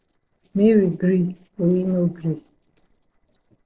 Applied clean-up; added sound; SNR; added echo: neural separator model SepFormer DNS4.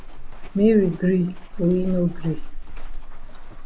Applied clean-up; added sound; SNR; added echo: none; Walk, footsteps; 6 dB; none.